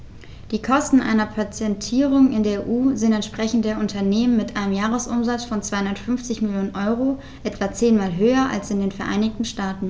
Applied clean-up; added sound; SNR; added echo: none; none; none; none.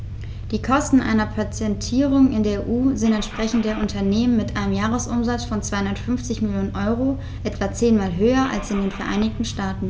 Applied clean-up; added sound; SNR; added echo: none; Engine starting / Car; 10 dB; none.